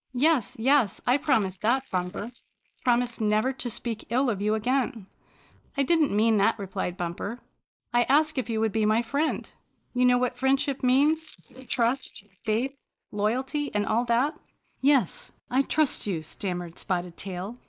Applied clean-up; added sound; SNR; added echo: neural mask model Resemble Enhance denoiser.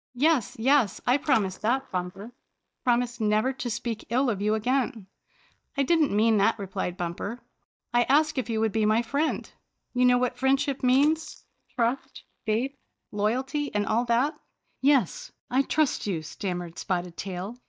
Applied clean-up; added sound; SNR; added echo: neural mask model DeepFilterNet 3.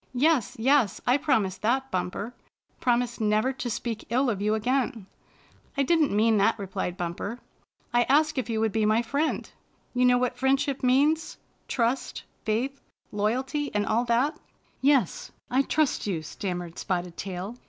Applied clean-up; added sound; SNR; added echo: none; none; none; none.